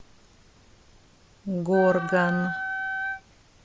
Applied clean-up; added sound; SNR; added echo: none; Wind instrument, woodwind instrument; 4 dB; none.